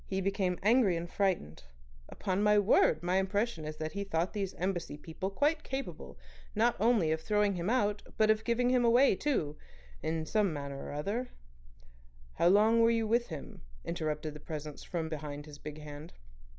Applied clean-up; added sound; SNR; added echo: none; none; none; none.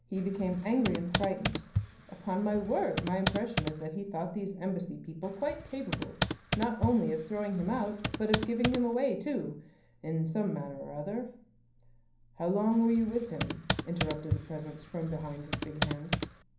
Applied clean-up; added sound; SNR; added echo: none; Computer keyboard; 0 dB; reverberation time 0.6 s.